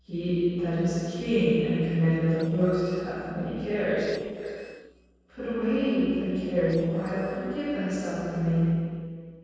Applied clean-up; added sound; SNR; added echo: neural separator model SepFormer DNS4.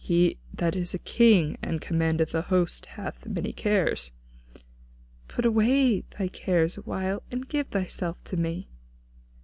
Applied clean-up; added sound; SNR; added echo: none; none; none; none.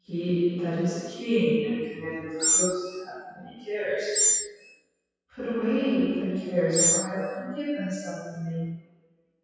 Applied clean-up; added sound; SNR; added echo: classical method WPE with log-MMSE.